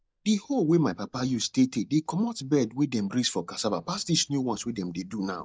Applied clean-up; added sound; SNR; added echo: neural mask model DeepFilterNet 3.